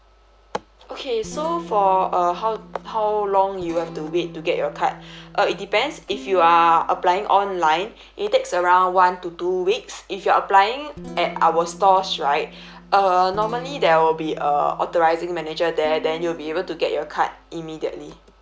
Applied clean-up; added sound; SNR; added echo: none; Guitar; 20 dB; none.